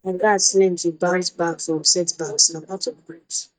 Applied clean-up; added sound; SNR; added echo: neural mask model DeepFilterNet 3.